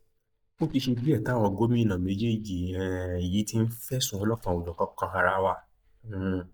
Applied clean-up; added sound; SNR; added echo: neural mask model DeepFilterNet 3.